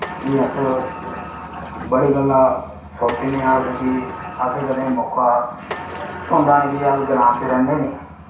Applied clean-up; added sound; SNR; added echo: none; Sliding door; 13 dB; reverberation time 0.6 s.